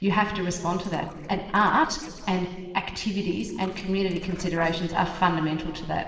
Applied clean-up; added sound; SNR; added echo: neural separator model SepFormer DNS4.